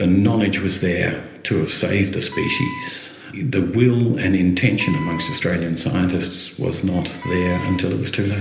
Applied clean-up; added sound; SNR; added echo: none; Wind instrument, woodwind instrument; 15 dB; reverberation time 0.8 s.